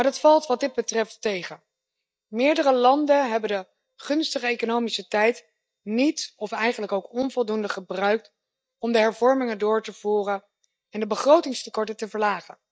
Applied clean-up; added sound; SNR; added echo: neural mask model DeepFilterNet 3.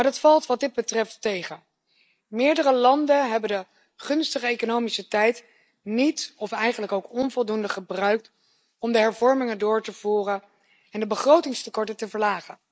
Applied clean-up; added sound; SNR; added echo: neural mask model Resemble Enhance denoiser.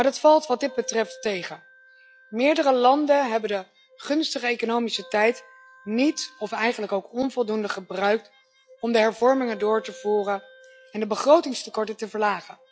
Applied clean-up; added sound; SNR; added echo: classical method log-MMSE.